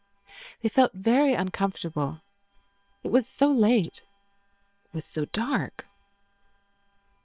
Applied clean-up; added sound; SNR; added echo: neural separator model SepFormer WHAM!.